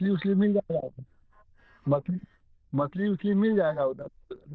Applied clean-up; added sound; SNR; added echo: neural diffusion model UNIVERSE++.